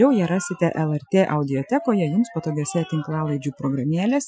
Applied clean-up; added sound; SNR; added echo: classical method Wiener filter.